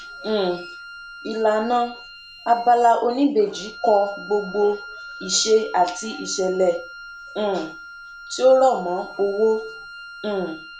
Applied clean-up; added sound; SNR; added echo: none; Wind instrument, woodwind instrument; 17 dB; none.